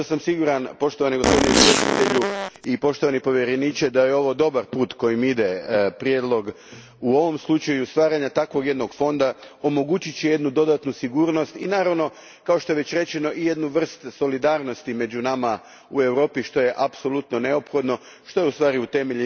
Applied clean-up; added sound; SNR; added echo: none; Domestic sounds, home sounds + Fart; -3 dB; none.